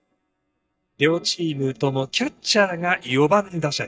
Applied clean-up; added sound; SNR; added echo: neural mask model DeepFilterNet 3.